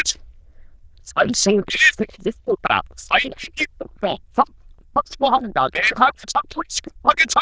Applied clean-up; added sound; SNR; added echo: neural diffusion model UNIVERSE++.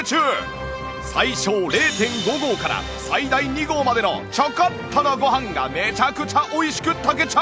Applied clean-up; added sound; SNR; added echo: none; none; none; none.